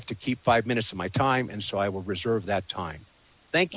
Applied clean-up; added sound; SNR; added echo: none; none; none; none.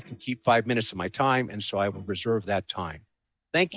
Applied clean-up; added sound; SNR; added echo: neural mask model DeepFilterNet 3.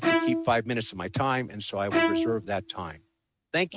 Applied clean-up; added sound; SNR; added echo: neural mask model RNNoise.